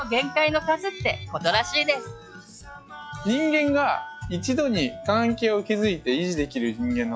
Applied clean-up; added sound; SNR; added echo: classical method log-MMSE.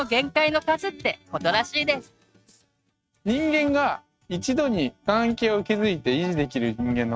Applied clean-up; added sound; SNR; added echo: neural mask model RNNoise.